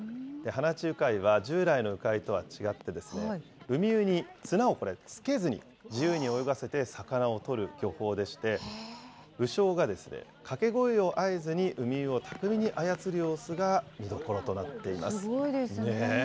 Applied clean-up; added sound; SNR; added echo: none; none; none; none.